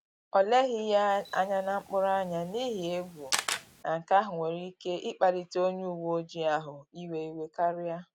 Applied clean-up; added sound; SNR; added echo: none; Camera; 9 dB; none.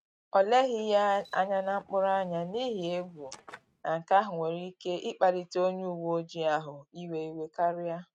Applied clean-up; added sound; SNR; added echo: neural mask model RNNoise.